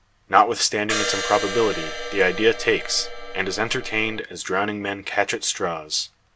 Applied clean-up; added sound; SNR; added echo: none; Crash cymbal; 6 dB; none.